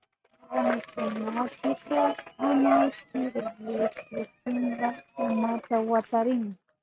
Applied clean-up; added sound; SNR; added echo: neural mask model RNNoise.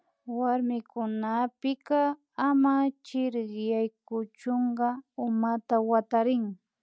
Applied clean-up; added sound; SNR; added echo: none; none; none; none.